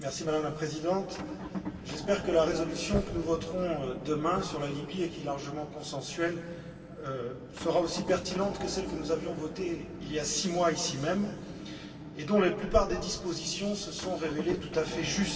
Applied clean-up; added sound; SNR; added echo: none; Motor vehicle (road) / Engine; 10 dB; reverberation time 2.3 s.